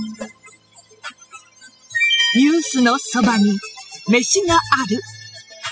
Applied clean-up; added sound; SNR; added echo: classical method spectral subtraction.